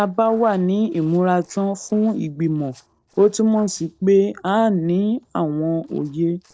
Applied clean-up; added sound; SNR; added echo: neural separator model SepFormer DNS4.